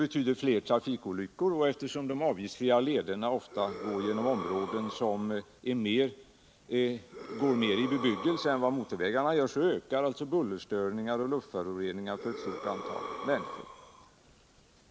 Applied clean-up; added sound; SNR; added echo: none; Breathing; 11 dB; none.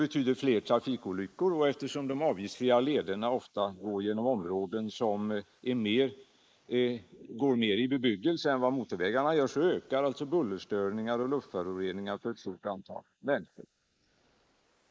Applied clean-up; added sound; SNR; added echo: neural mask model Resemble Enhance denoiser.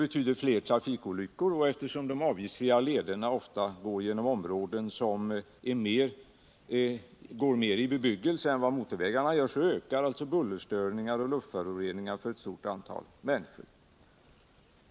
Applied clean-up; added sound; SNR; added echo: none; none; none; none.